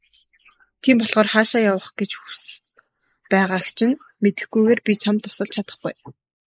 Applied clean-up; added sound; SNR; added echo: neural mask model Resemble Enhance denoiser.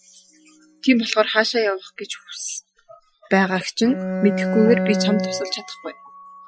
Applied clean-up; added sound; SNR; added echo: classical method Wiener filter.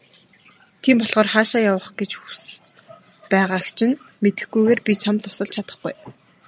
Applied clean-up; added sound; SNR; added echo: none; none; none; none.